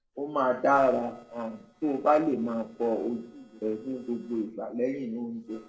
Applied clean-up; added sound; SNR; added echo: neural separator model SepFormer DNS4.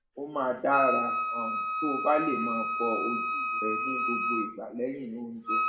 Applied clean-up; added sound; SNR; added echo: none; Wind instrument, woodwind instrument; -1 dB; reverberation time 0.7 s.